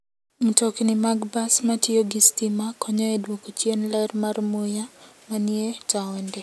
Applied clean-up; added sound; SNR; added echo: none; none; none; none.